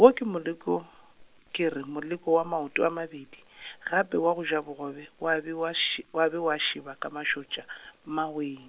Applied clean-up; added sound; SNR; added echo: none; none; none; none.